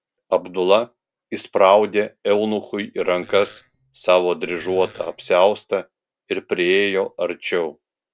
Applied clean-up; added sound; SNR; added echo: neural separator model SepFormer DNS4.